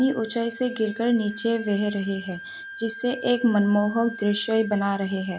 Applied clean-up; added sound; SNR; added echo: none; Wind instrument, woodwind instrument; 15 dB; none.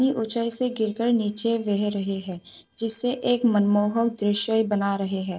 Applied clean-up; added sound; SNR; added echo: neural separator model SepFormer DNS4.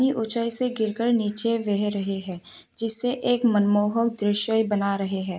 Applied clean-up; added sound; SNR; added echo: none; none; none; none.